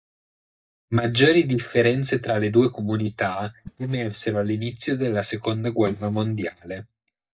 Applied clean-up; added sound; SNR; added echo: neural mask model DeepFilterNet 3.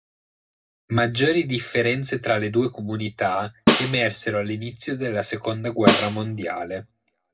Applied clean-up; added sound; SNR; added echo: none; Snare drum; 0 dB; reverberation time 0.2 s.